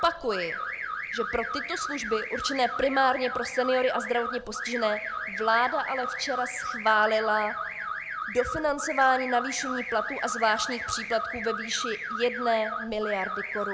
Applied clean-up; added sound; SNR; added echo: none; Alarm / Car; 5 dB; none.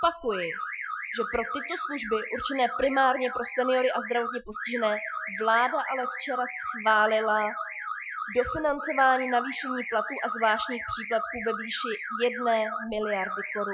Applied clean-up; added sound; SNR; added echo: classical method Wiener filter.